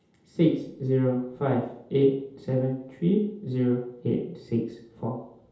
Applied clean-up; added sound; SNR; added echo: none; none; none; reverberation time 0.8 s.